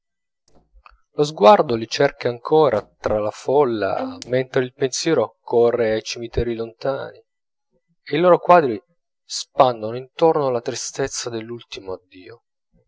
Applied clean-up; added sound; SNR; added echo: neural separator model SepFormer DNS4.